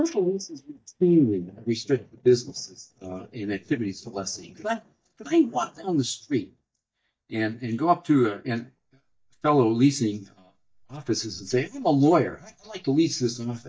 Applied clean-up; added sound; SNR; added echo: neural mask model DeepFilterNet 3.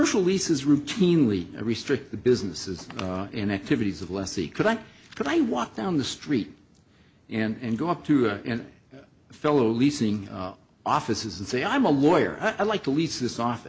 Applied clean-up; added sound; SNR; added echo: none; none; none; none.